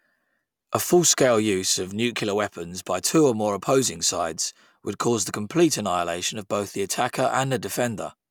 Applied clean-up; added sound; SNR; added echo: none; none; none; none.